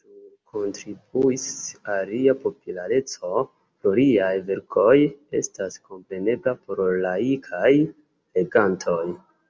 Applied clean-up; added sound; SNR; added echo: none; none; none; none.